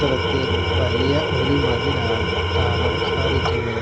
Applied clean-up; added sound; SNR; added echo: none; Tools; -5 dB; none.